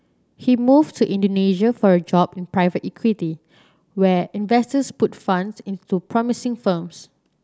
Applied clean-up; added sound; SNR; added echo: none; none; none; none.